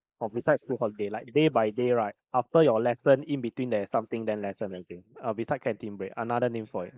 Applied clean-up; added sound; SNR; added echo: neural mask model Resemble Enhance denoiser.